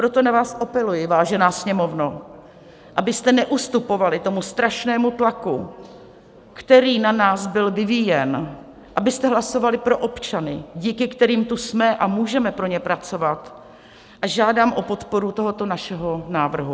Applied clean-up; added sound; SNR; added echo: none; none; none; none.